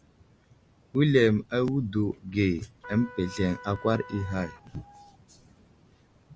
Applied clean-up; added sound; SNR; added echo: none; Trumpet; 17 dB; none.